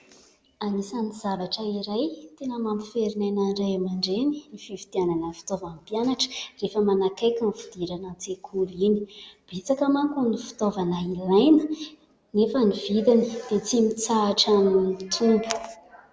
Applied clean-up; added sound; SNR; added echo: none; none; none; none.